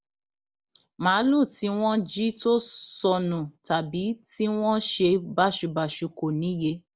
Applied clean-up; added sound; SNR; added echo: none; none; none; none.